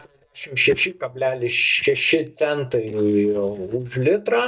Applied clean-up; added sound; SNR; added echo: neural mask model DeepFilterNet 3.